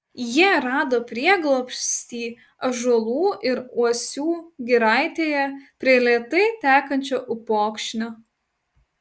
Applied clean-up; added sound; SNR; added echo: none; none; none; none.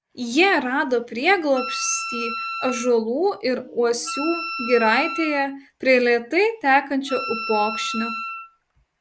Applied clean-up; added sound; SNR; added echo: none; Wind instrument, woodwind instrument; 9 dB; none.